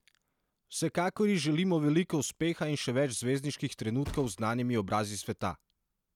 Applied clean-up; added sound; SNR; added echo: none; Thump, thud; 18 dB; none.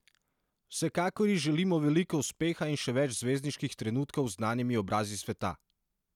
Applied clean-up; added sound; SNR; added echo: none; none; none; none.